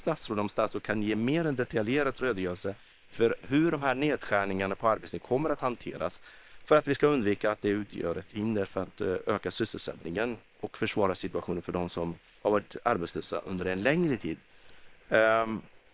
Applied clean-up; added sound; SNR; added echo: neural separator model SepFormer WHAM!.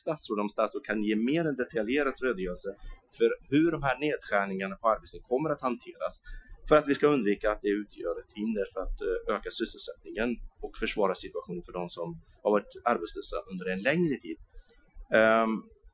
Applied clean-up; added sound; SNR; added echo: classical method Wiener filter.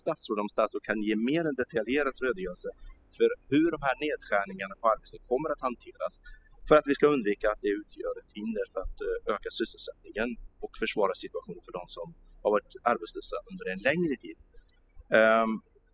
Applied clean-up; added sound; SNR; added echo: classical method spectral subtraction.